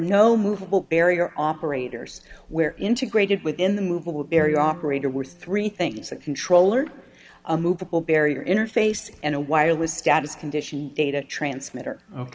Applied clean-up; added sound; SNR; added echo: none; Bowed string instrument; 16 dB; none.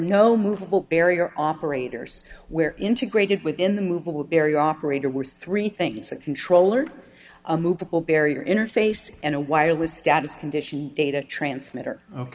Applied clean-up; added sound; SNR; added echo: none; none; none; none.